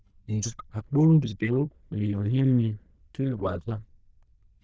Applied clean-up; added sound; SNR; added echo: neural diffusion model UNIVERSE++.